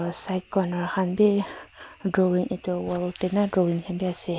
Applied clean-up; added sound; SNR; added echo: none; none; none; none.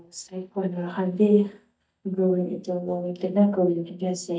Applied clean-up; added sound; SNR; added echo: neural mask model DeepFilterNet 3.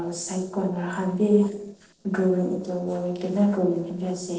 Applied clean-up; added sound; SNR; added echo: neural separator model SepFormer DNS4.